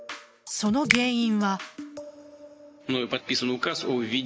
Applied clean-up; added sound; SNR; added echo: none; Finger snapping; 6 dB; none.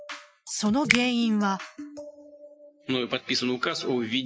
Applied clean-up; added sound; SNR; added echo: classical method Wiener filter.